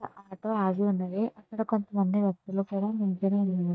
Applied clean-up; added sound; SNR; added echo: neural mask model DeepFilterNet 3.